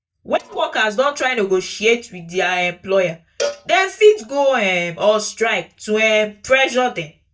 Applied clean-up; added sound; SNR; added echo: neural mask model DeepFilterNet 3.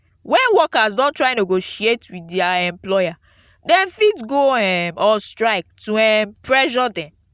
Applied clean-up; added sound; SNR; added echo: none; none; none; none.